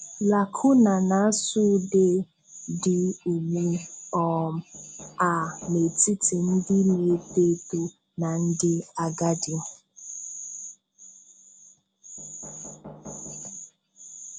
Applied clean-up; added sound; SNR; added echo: none; Knock; 19 dB; none.